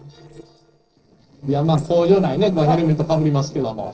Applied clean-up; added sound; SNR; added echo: neural separator model SepFormer DNS4.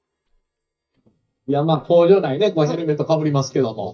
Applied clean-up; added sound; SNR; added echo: neural mask model DeepFilterNet 3.